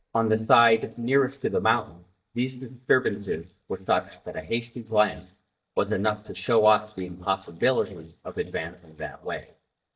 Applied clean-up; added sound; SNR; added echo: neural mask model DeepFilterNet 3.